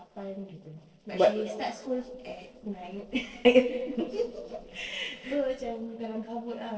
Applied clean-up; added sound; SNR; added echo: neural separator model SepFormer DNS4.